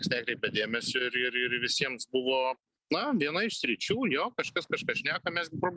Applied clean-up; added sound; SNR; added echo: none; none; none; none.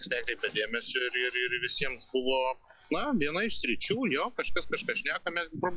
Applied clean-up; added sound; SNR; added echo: classical method log-MMSE.